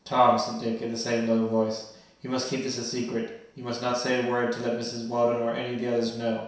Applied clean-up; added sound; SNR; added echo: none; none; none; reverberation time 0.7 s.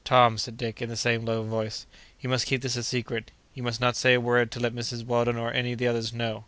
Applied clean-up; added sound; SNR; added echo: none; none; none; none.